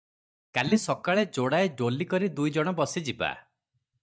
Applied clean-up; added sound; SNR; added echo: neural mask model DeepFilterNet 3.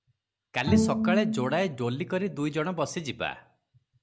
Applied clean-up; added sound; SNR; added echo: none; Bowed string instrument; 0 dB; none.